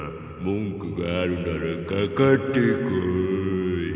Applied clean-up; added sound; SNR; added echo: none; none; none; none.